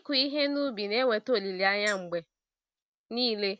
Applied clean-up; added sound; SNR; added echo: none; Tambourine; 12 dB; none.